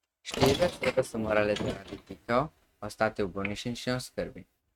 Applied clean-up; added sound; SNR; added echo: neural mask model RNNoise.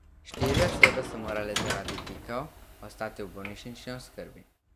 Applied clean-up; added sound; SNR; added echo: none; Sliding door / Train; -4 dB; none.